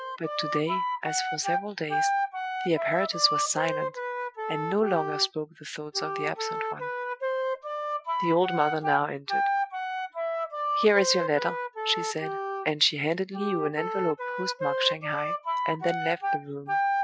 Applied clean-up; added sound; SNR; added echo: classical method Wiener filter.